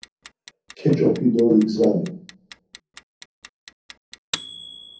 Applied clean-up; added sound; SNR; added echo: none; Clock; 17 dB; reverberation time 0.6 s.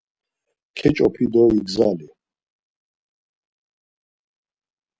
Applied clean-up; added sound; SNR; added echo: none; none; none; none.